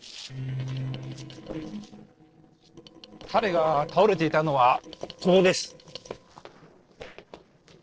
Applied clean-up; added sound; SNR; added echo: neural separator model SepFormer DNS4.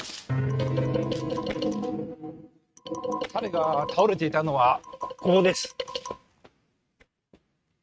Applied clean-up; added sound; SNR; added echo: neural mask model RNNoise.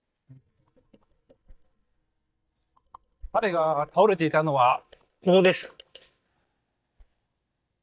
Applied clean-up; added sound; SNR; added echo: neural mask model DeepFilterNet 3.